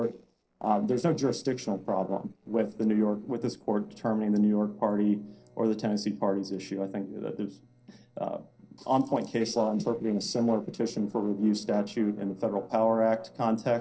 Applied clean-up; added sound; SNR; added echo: neural separator model SepFormer DNS4.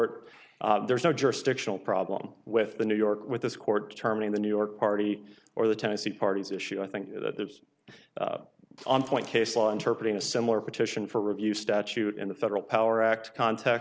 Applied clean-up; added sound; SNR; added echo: none; none; none; none.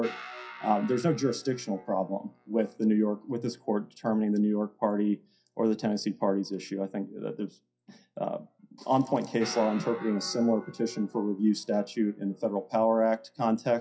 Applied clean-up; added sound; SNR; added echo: classical method WPE with log-MMSE.